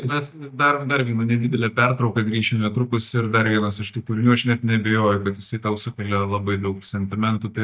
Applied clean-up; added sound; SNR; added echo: neural mask model DeepFilterNet 3.